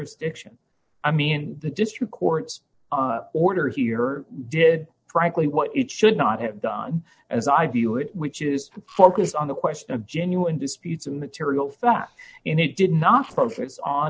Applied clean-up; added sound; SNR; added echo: neural separator model SepFormer DNS4.